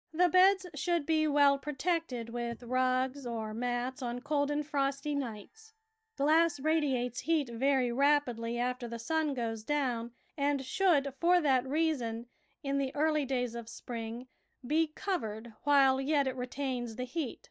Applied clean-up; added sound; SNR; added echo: neural mask model DeepFilterNet 3.